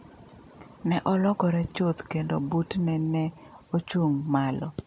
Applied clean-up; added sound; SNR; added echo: none; none; none; none.